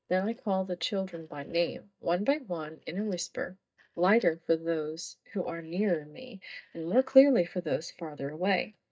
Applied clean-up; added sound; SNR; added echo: neural mask model DeepFilterNet 3.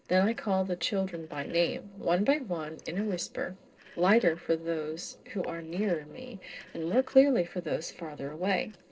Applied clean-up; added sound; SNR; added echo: neural separator model SepFormer DNS4.